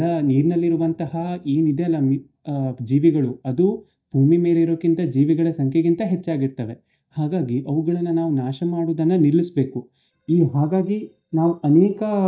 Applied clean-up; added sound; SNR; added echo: neural mask model DeepFilterNet 3.